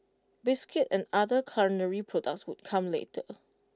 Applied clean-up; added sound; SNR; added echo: none; none; none; none.